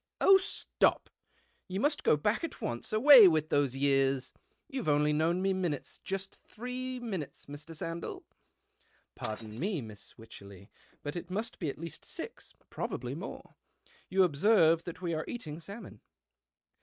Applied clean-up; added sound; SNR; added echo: neural mask model RNNoise.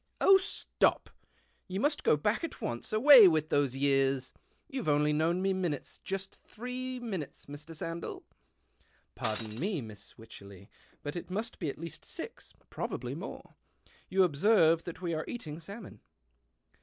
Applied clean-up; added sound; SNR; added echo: none; Shatter; 11 dB; none.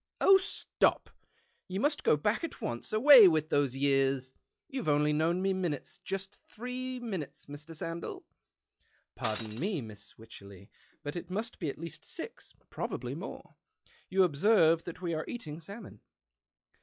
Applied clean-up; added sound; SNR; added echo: classical method log-MMSE.